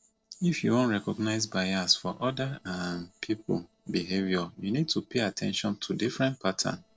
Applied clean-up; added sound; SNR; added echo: neural separator model SepFormer DNS4.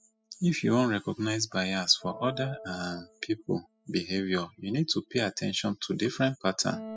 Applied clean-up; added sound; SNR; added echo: classical method spectral subtraction.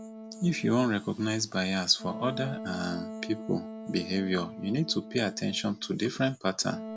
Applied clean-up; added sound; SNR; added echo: none; Wind instrument, woodwind instrument; 12 dB; none.